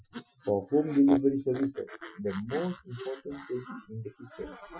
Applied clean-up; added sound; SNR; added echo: classical method Wiener filter.